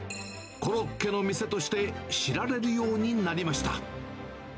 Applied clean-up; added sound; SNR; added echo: none; none; none; none.